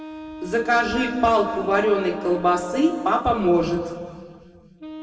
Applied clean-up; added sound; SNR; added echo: none; Wind instrument, woodwind instrument; 16 dB; reverberation time 2.0 s.